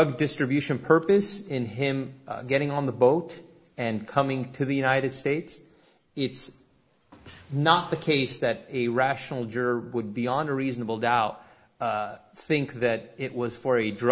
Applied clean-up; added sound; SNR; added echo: none; none; none; none.